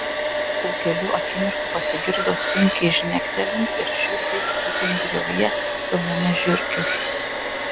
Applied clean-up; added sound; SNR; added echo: none; Domestic sounds, home sounds + Cutlery, silverware; -1 dB; none.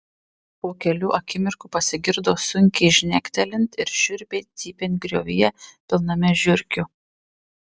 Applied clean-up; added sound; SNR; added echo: none; none; none; none.